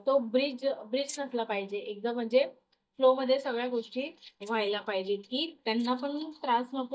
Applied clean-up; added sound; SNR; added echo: neural mask model DeepFilterNet 3.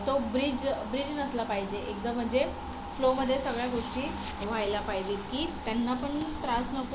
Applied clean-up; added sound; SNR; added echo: none; none; none; none.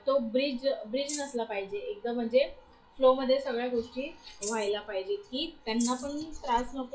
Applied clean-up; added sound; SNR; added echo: classical method WPE with log-MMSE.